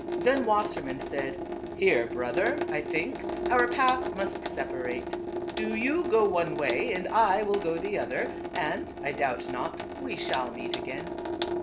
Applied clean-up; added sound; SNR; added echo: none; Sink (filling or washing) / Water tap, faucet; 4 dB; none.